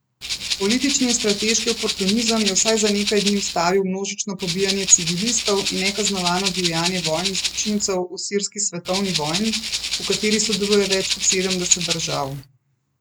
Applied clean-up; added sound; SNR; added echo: none; Rattle (instrument); 3 dB; none.